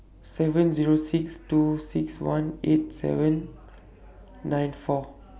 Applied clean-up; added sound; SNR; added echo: none; none; none; none.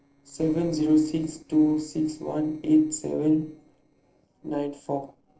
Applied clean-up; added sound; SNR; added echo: neural separator model SepFormer DNS4.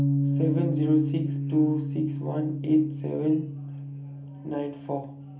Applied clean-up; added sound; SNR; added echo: none; Bass guitar; 2 dB; reverberation time 0.3 s.